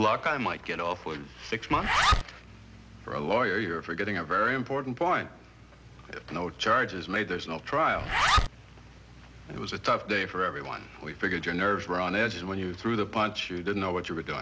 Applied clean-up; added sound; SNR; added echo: none; Zipper (clothing); 1 dB; none.